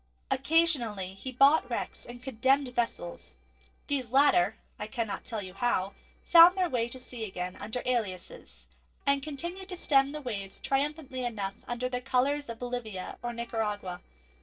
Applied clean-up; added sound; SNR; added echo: neural separator model SepFormer DNS4.